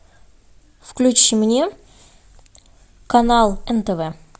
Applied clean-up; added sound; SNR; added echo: none; none; none; none.